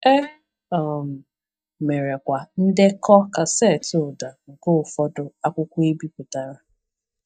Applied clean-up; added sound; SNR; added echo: neural mask model DeepFilterNet 3.